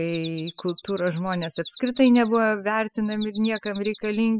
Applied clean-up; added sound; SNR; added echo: classical method spectral subtraction.